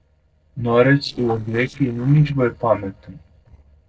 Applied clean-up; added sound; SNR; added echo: neural separator model SepFormer DNS4.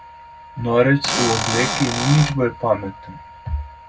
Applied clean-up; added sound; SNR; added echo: none; Cupboard open or close / Door; 2 dB; reverberation time 0.3 s.